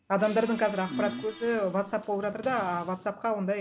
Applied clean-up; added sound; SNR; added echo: none; Telephone + Squeak; 19 dB; none.